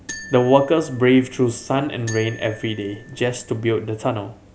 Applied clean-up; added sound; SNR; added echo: none; Marimba, xylophone; 19 dB; none.